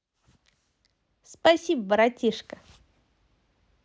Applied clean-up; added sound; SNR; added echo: none; none; none; none.